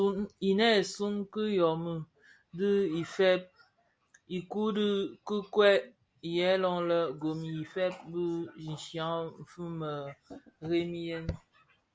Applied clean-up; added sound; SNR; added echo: none; none; none; none.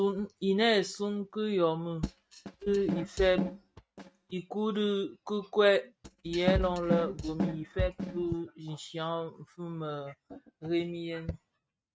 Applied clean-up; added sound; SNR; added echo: neural mask model RNNoise.